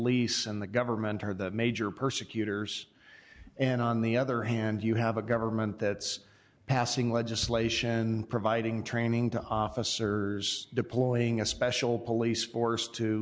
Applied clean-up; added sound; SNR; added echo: none; none; none; none.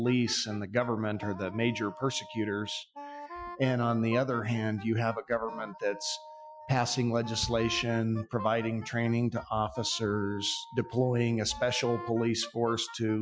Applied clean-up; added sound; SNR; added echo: classical method Wiener filter.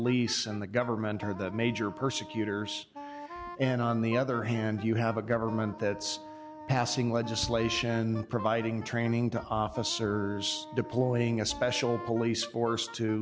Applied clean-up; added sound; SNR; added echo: none; Wind instrument, woodwind instrument; 15 dB; none.